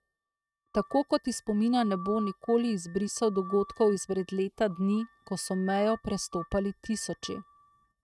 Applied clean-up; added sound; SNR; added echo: neural mask model RNNoise.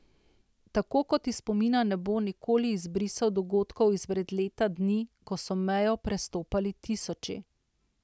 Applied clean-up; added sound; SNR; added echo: none; none; none; none.